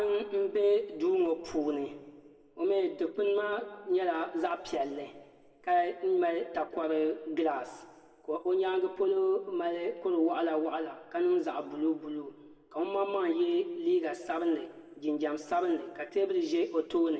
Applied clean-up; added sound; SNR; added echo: none; none; none; reverberation time 1.2 s.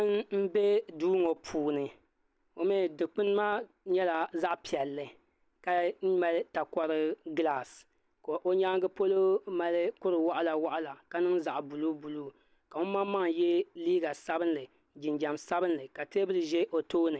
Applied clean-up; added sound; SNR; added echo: none; none; none; none.